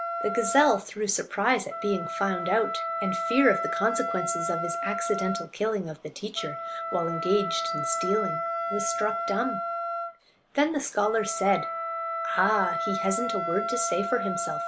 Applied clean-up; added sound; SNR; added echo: none; Wind instrument, woodwind instrument; 3 dB; none.